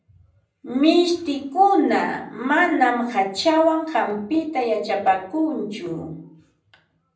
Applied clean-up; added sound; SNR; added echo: none; none; none; reverberation time 0.6 s.